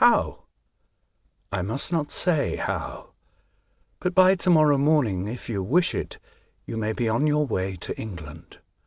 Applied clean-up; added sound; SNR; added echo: none; none; none; none.